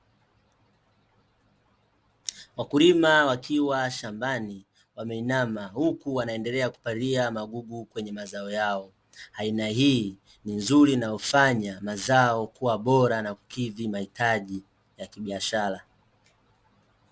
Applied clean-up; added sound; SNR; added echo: none; none; none; none.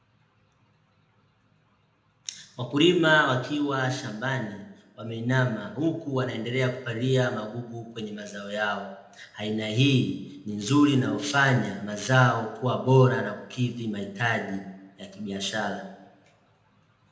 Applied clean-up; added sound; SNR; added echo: none; none; none; reverberation time 0.8 s.